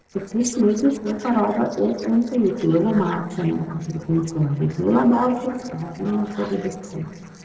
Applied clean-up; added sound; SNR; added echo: neural separator model SepFormer DNS4.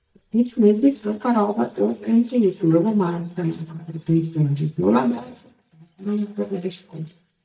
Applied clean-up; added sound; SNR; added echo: neural mask model DeepFilterNet 3.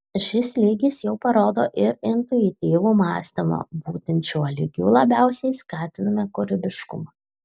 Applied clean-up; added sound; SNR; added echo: none; none; none; none.